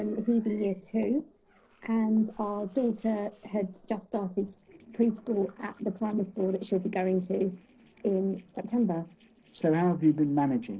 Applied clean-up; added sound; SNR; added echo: neural separator model SepFormer DNS4.